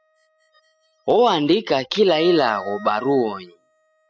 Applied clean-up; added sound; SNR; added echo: classical method spectral subtraction.